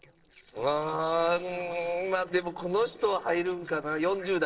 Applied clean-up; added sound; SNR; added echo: neural separator model SepFormer DNS4.